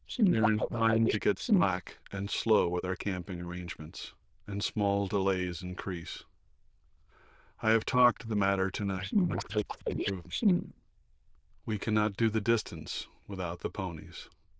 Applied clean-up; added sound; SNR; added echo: neural diffusion model UNIVERSE++.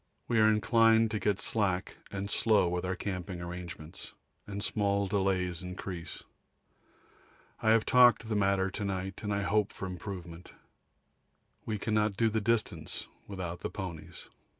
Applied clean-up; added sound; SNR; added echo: none; none; none; none.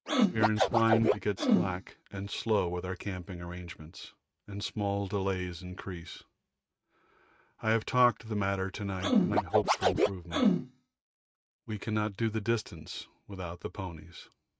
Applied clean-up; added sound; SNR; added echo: neural mask model RNNoise.